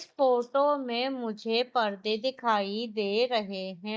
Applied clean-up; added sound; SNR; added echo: neural mask model DeepFilterNet 3.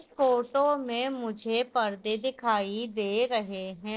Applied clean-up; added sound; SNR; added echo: neural separator model SepFormer DNS4.